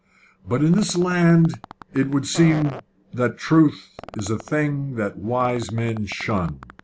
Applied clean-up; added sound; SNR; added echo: none; Fart; 19 dB; none.